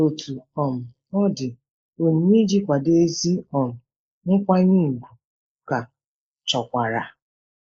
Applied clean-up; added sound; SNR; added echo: neural mask model Resemble Enhance denoiser.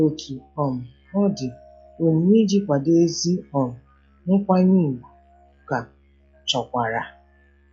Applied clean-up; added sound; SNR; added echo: classical method log-MMSE.